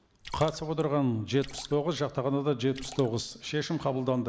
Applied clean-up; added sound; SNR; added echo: none; Splash, splatter; 19 dB; none.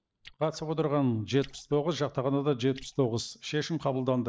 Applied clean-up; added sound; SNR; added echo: neural mask model DeepFilterNet 3.